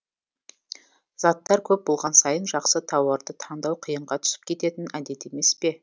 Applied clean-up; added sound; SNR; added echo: none; none; none; none.